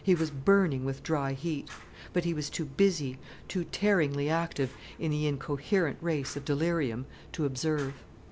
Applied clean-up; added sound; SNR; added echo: none; Fire; 20 dB; none.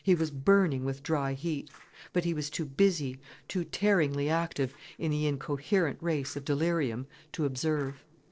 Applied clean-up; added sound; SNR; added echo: neural separator model SepFormer DNS4.